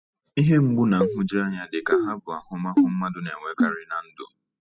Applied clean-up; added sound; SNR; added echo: classical method spectral subtraction.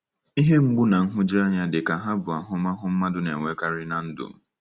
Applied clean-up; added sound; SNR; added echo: none; none; none; none.